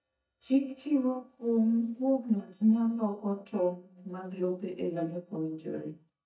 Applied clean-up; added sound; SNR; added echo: neural mask model DeepFilterNet 3.